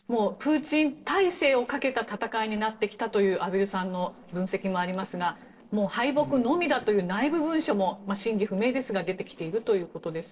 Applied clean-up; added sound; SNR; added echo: neural separator model SepFormer DNS4.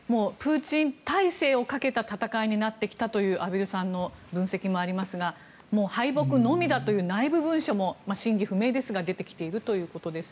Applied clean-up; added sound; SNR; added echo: none; none; none; none.